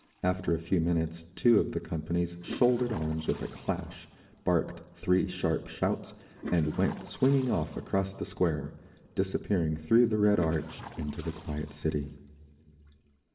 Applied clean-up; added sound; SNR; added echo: none; Toilet flush; 19 dB; reverberation time 2.4 s.